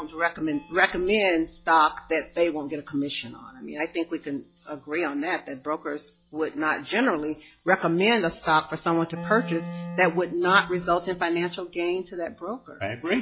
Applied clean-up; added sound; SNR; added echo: classical method log-MMSE.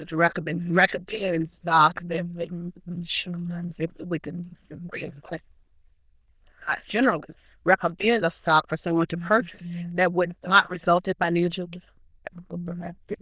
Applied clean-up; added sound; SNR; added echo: neural diffusion model UNIVERSE++.